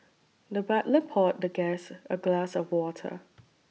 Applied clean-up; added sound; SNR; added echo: none; none; none; none.